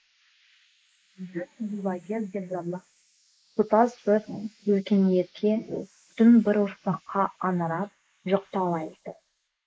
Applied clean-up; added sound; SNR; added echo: neural mask model Resemble Enhance denoiser.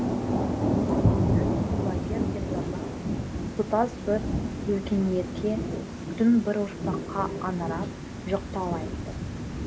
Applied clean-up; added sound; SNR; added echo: none; Thunder / Rain; -2 dB; none.